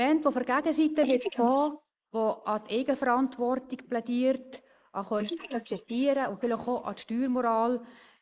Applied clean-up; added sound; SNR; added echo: neural mask model Resemble Enhance denoiser.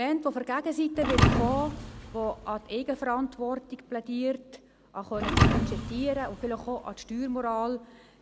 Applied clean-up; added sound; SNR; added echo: none; Thump, thud; -1 dB; none.